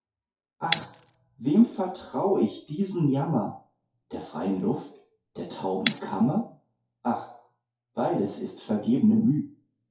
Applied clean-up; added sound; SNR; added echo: classical method WPE with log-MMSE.